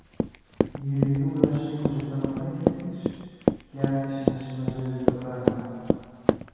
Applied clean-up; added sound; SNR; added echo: none; Run; -2 dB; reverberation time 2.1 s.